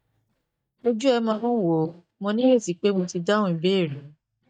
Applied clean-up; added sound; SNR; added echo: neural mask model DeepFilterNet 3.